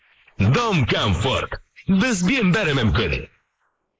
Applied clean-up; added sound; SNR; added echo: neural mask model Resemble Enhance denoiser.